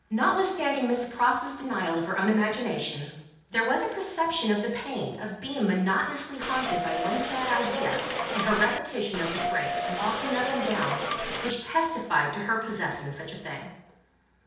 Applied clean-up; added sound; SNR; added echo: neural separator model SepFormer DNS4.